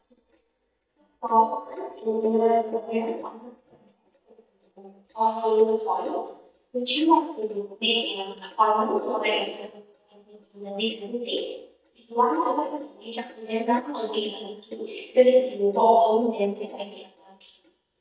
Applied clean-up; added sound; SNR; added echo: neural mask model DeepFilterNet 3.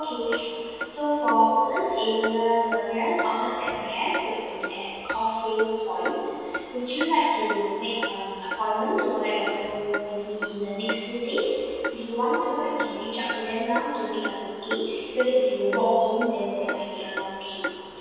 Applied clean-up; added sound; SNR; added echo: none; Clock; 10 dB; reverberation time 2.1 s.